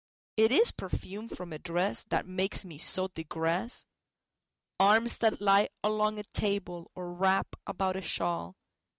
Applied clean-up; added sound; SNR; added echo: neural mask model RNNoise.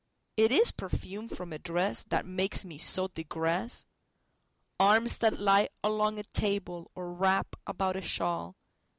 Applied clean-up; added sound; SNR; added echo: none; Whoosh, swoosh, swish; 10 dB; none.